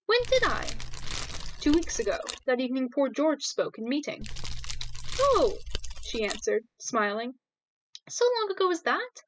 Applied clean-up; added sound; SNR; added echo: classical method spectral subtraction.